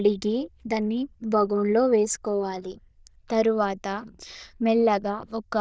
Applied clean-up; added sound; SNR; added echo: neural diffusion model UNIVERSE++.